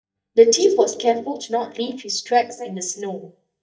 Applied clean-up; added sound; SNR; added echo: neural mask model DeepFilterNet 3.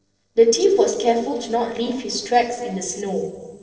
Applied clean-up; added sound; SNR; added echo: neural separator model SepFormer DNS4.